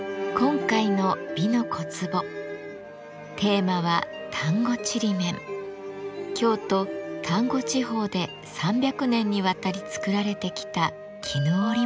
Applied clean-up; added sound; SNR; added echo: none; Bell; 18 dB; none.